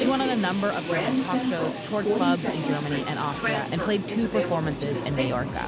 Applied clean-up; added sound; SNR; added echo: none; Subway, metro, underground; 0 dB; none.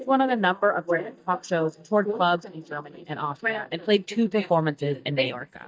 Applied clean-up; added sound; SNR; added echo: neural mask model DeepFilterNet 3.